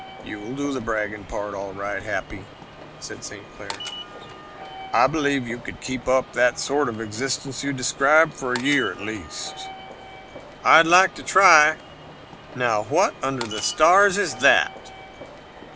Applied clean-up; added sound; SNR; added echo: none; Walk, footsteps / Subway, metro, underground; 16 dB; none.